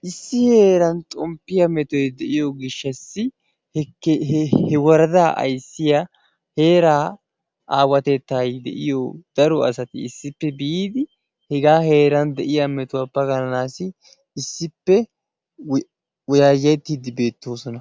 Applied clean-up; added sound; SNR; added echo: none; none; none; none.